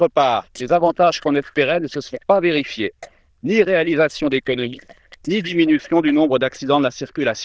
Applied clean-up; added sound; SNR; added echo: neural diffusion model UNIVERSE++.